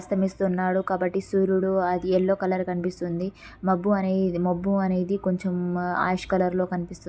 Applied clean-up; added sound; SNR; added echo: none; none; none; none.